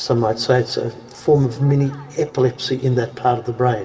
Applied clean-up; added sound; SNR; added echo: none; none; none; reverberation time 2.4 s.